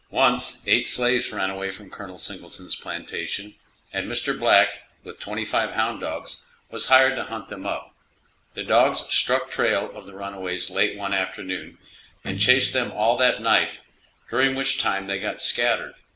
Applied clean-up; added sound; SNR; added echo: none; Electric guitar; 12 dB; none.